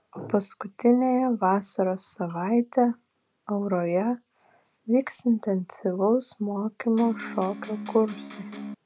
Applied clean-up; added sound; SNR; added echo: none; Electric guitar; 12 dB; none.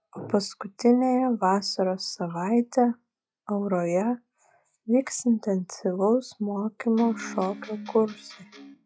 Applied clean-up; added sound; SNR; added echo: classical method log-MMSE.